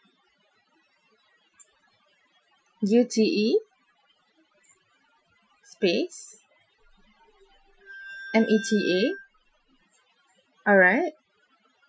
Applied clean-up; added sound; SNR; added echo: classical method Wiener filter.